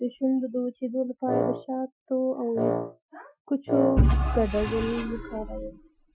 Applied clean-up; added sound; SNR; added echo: classical method Wiener filter.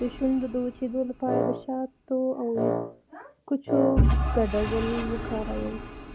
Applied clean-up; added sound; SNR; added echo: none; Wind instrument, woodwind instrument + Engine / Vehicle; 0 dB; none.